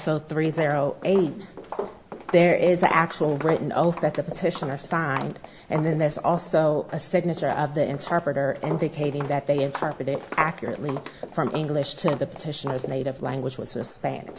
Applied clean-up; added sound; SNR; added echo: none; Walk, footsteps; 13 dB; none.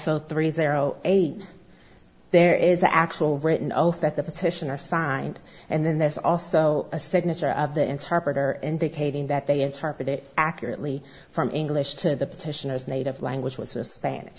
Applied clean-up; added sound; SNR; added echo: none; none; none; none.